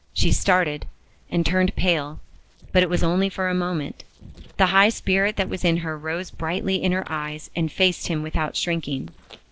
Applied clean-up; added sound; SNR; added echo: neural separator model SepFormer DNS4.